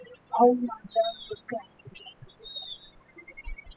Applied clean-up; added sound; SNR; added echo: classical method spectral subtraction.